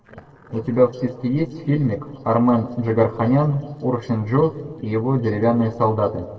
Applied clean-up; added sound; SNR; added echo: neural separator model SepFormer DNS4.